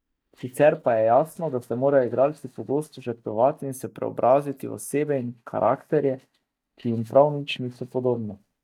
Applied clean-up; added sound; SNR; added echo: neural mask model DeepFilterNet 3.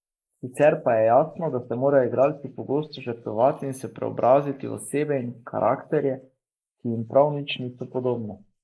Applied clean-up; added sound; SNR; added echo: neural mask model Resemble Enhance denoiser.